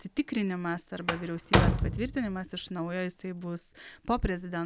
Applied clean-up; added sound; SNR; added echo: none; Slam; -5 dB; none.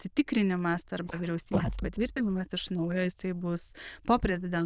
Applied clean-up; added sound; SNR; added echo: neural diffusion model UNIVERSE++.